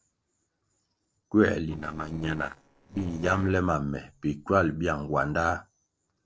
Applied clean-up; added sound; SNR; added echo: neural separator model SepFormer DNS4.